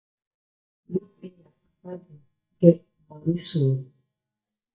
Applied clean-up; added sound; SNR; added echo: neural mask model DeepFilterNet 3.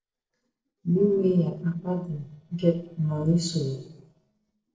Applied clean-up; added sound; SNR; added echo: neural separator model SepFormer DNS4.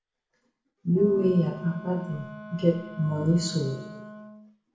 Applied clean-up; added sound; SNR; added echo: none; Wind instrument, woodwind instrument; 16 dB; reverberation time 0.8 s.